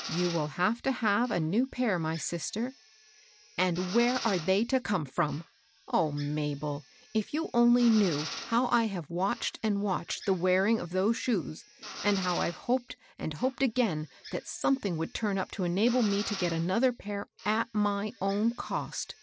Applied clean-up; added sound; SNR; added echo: none; Drill; 16 dB; none.